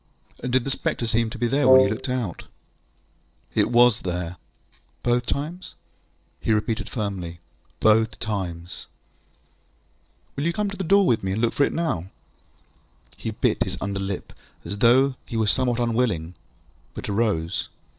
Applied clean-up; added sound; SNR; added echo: none; Wind instrument, woodwind instrument; -4 dB; none.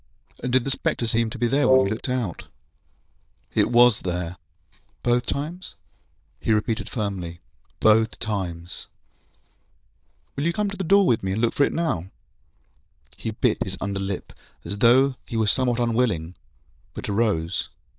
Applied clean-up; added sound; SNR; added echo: neural diffusion model UNIVERSE++.